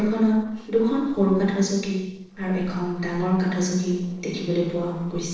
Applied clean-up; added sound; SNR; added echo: neural separator model SepFormer DNS4.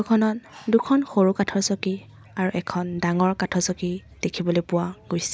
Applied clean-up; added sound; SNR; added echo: none; none; none; none.